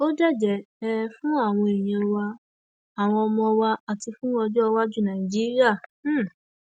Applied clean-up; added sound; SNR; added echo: none; none; none; none.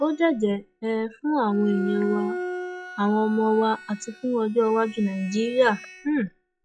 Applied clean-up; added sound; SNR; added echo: classical method log-MMSE.